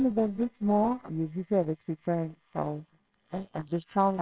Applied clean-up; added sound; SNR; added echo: neural separator model SepFormer WHAMR!.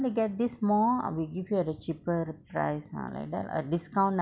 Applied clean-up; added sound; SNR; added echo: none; none; none; none.